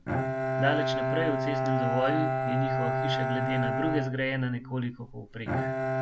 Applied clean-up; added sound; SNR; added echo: none; Bowed string instrument; -3 dB; none.